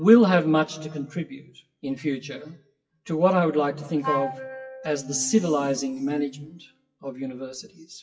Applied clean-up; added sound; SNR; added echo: classical method WPE with log-MMSE.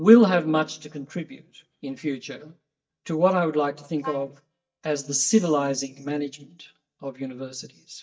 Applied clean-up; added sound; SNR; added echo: neural mask model DeepFilterNet 3.